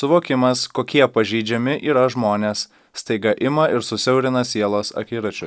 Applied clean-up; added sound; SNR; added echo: none; none; none; none.